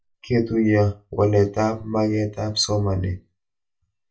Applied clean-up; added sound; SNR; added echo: none; none; none; reverberation time 0.2 s.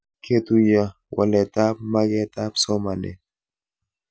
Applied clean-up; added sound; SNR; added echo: none; none; none; none.